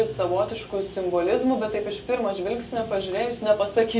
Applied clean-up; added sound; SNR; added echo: none; Guitar; 17 dB; reverberation time 0.2 s.